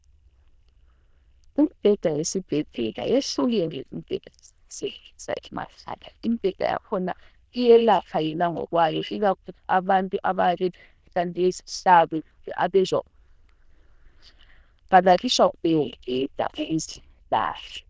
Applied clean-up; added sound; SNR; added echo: neural diffusion model UNIVERSE++.